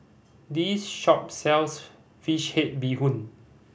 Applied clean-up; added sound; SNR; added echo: none; none; none; none.